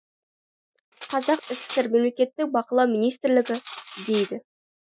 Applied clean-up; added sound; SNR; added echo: classical method Wiener filter.